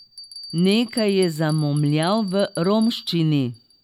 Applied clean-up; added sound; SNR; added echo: none; Bell; 18 dB; none.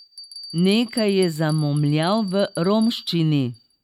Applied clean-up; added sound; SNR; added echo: neural mask model RNNoise.